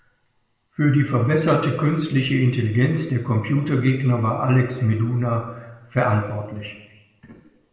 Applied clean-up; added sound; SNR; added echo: none; none; none; reverberation time 1.0 s.